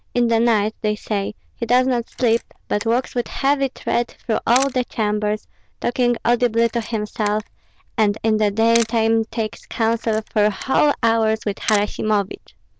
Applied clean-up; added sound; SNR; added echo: none; Camera; 19 dB; none.